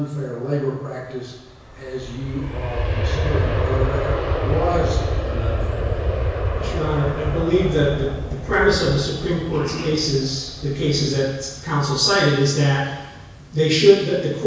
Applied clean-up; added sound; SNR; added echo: none; Aircraft; 4 dB; reverberation time 1.1 s.